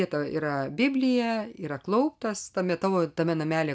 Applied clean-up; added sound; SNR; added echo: none; none; none; none.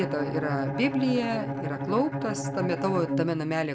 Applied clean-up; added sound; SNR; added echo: none; Bowed string instrument; 4 dB; none.